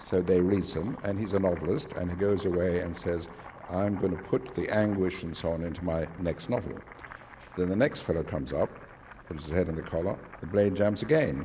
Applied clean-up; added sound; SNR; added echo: none; Boiling; 19 dB; none.